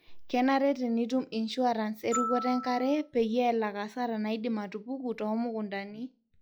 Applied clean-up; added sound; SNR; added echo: classical method log-MMSE.